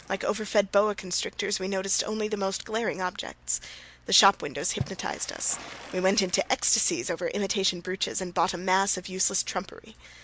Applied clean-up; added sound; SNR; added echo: none; Water / Splash, splatter; 19 dB; none.